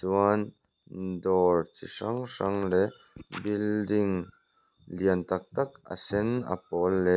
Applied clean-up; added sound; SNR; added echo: none; none; none; none.